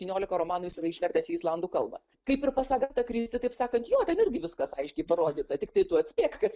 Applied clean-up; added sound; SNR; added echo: neural mask model DeepFilterNet 3.